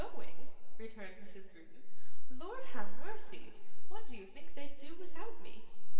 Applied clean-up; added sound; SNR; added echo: none; none; none; reverberation time 2.2 s.